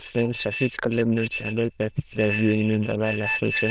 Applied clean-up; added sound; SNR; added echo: neural diffusion model UNIVERSE++.